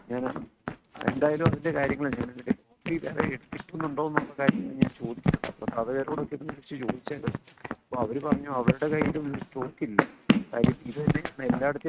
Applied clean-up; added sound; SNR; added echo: neural mask model RNNoise.